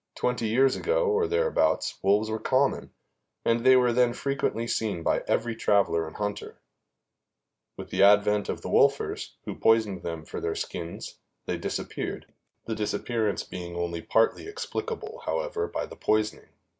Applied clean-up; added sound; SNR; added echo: none; none; none; none.